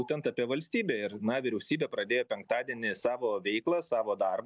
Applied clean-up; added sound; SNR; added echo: none; none; none; none.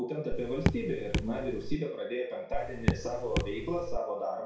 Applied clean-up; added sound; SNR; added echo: none; Raindrop / Drip; -2 dB; reverberation time 0.6 s.